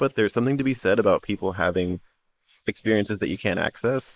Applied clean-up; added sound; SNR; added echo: neural mask model Resemble Enhance denoiser.